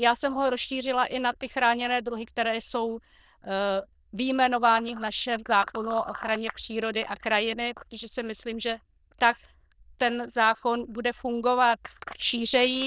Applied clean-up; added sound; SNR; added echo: neural diffusion model UNIVERSE++.